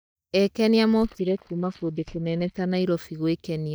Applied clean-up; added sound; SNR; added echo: neural mask model DeepFilterNet 3.